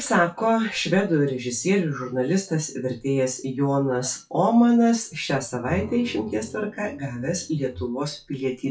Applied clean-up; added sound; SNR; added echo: classical method WPE with log-MMSE.